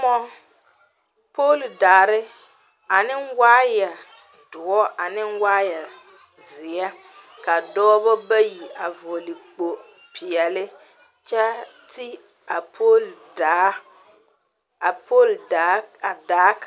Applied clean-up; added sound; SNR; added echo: none; none; none; none.